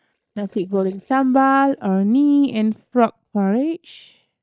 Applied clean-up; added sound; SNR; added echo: neural mask model DeepFilterNet 3.